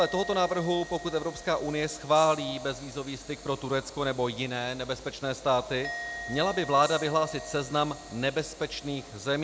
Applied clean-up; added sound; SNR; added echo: none; Train + Musical instrument; 14 dB; none.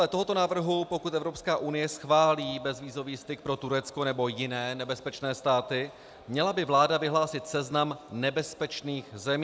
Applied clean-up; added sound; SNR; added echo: none; none; none; none.